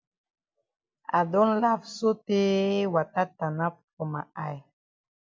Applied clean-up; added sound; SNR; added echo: none; none; none; none.